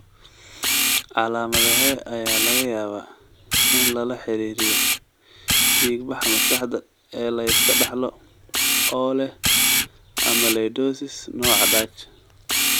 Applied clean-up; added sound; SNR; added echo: none; Camera; -5 dB; none.